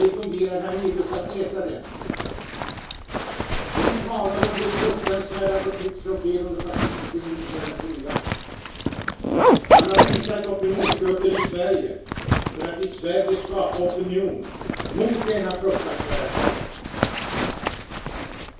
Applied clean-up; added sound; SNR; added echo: none; Zipper (clothing); -1 dB; reverberation time 0.6 s.